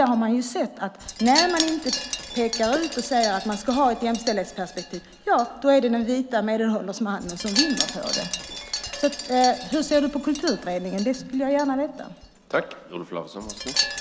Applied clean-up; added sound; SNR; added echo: none; Wind chime; 8 dB; none.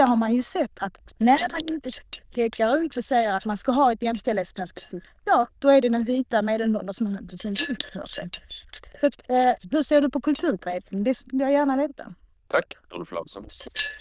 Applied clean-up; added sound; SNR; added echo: neural diffusion model UNIVERSE++.